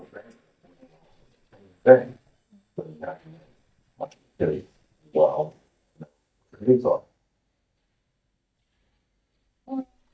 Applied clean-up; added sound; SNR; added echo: neural mask model DeepFilterNet 3.